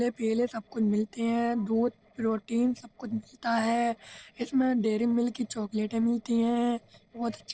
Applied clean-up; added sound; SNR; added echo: neural separator model SepFormer DNS4.